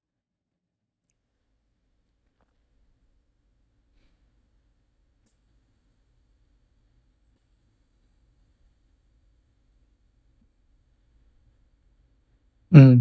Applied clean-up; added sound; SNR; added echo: neural mask model DeepFilterNet 3.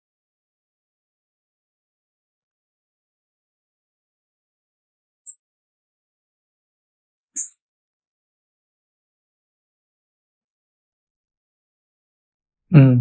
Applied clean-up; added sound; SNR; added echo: neural mask model Resemble Enhance denoiser.